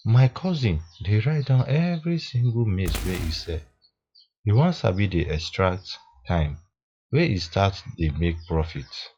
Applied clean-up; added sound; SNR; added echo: classical method log-MMSE.